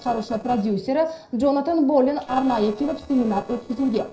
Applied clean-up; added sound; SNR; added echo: neural separator model SepFormer DNS4.